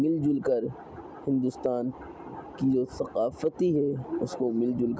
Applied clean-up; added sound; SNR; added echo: none; none; none; none.